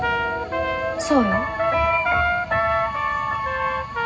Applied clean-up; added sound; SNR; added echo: none; Trumpet; 0 dB; reverberation time 0.4 s.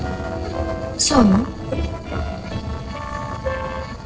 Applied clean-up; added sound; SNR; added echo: neural separator model SepFormer DNS4.